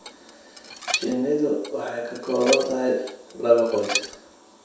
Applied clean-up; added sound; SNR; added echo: none; Dishes, pots, and pans; 9 dB; reverberation time 0.7 s.